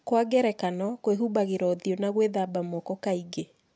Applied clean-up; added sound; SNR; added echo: none; none; none; none.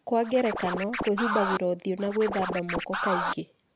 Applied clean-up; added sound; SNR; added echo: none; Scratching (performance technique); 3 dB; none.